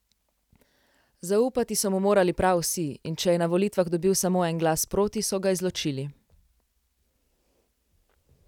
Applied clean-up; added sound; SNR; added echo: none; none; none; none.